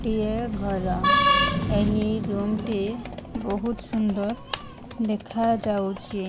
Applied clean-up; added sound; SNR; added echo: none; Computer keyboard; 15 dB; none.